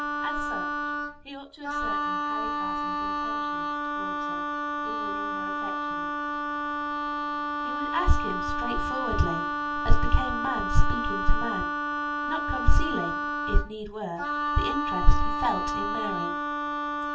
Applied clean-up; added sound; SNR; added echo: none; Wind instrument, woodwind instrument; 3 dB; reverberation time 0.2 s.